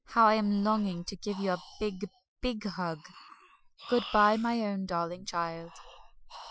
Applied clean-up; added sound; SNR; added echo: classical method Wiener filter.